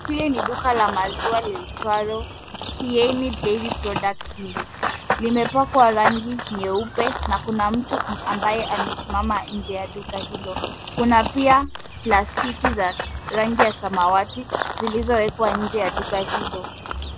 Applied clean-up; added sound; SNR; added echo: none; Run / Bird vocalization, bird call, bird song; 6 dB; none.